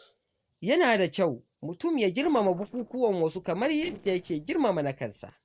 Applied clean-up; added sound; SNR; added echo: neural separator model SepFormer DNS4.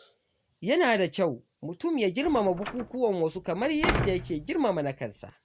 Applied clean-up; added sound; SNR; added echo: none; Slam; 7 dB; none.